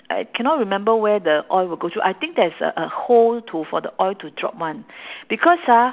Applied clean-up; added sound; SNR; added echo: none; none; none; none.